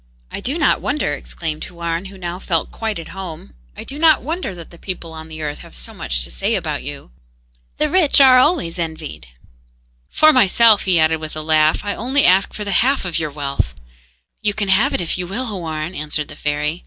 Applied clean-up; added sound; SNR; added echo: none; none; none; none.